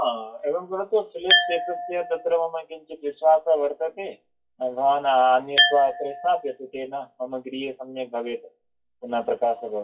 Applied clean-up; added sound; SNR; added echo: classical method WPE with log-MMSE.